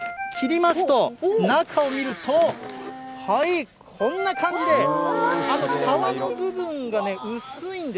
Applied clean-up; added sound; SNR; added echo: none; Ringtone + Domestic sounds, home sounds; 14 dB; none.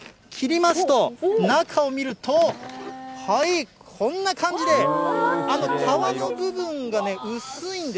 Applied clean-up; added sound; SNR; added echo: none; none; none; none.